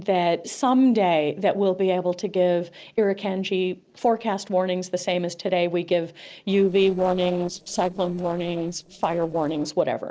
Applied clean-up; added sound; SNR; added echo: neural separator model SepFormer DNS4.